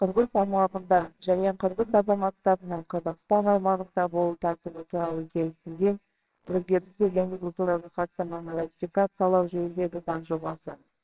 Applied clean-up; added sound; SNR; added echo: neural separator model SepFormer WHAMR!.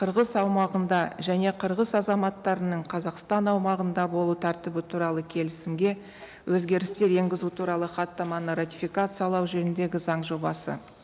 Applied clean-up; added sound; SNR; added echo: none; none; none; none.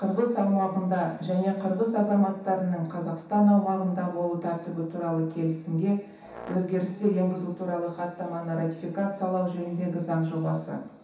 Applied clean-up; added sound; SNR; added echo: none; Brass instrument; 19 dB; reverberation time 0.7 s.